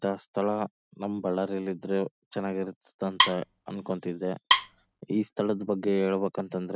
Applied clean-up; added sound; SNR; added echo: none; Wood; -3 dB; none.